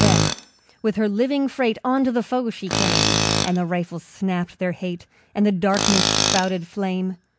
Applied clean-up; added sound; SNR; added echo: none; Tools; 2 dB; none.